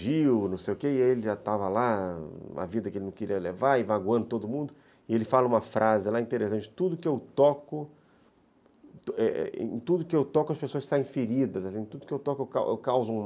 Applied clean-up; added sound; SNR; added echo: none; none; none; none.